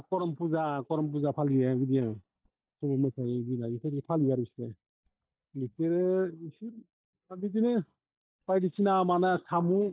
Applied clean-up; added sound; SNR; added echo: neural mask model DeepFilterNet 3.